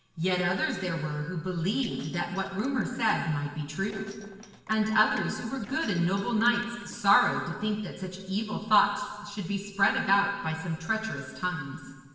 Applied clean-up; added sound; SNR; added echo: neural separator model SepFormer DNS4.